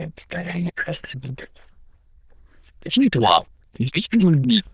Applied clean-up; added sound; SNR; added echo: neural diffusion model UNIVERSE++.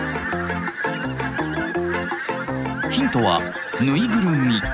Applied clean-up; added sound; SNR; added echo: none; Fowl; 8 dB; none.